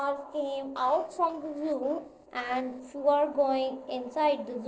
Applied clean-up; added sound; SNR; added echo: neural separator model SepFormer DNS4.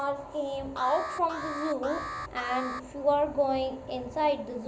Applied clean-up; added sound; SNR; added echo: none; Alarm; 10 dB; reverberation time 0.5 s.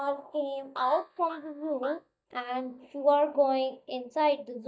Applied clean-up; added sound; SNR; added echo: neural mask model DeepFilterNet 3.